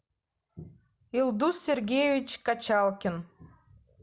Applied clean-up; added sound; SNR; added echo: none; none; none; none.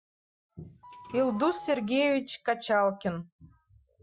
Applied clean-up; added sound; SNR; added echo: classical method Wiener filter.